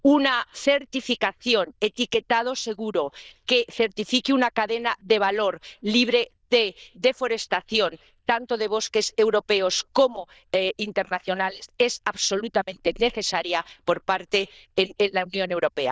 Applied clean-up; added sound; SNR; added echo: neural diffusion model UNIVERSE++.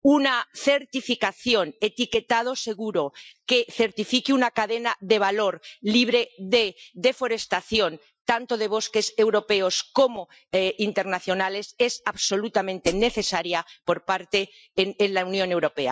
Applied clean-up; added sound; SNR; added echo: classical method Wiener filter.